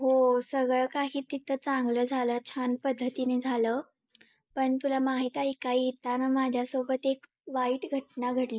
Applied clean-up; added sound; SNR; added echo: neural mask model Resemble Enhance denoiser.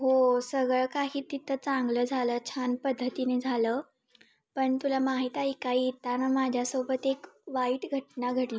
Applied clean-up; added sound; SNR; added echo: none; none; none; none.